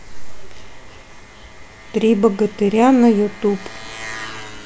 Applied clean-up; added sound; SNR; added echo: none; Engine; 18 dB; none.